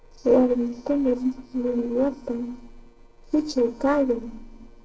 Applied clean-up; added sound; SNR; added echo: neural separator model SepFormer DNS4.